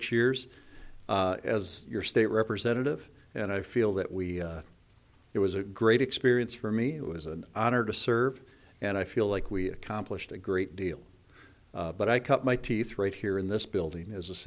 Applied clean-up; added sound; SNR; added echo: none; none; none; none.